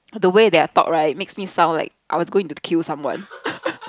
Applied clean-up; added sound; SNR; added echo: none; Dishes, pots, and pans / Chink, clink; 18 dB; none.